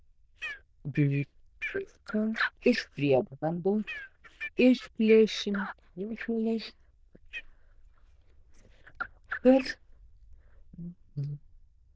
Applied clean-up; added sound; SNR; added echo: neural diffusion model UNIVERSE++.